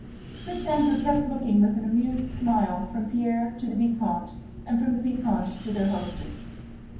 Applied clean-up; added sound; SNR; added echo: none; Wind; 12 dB; reverberation time 0.9 s.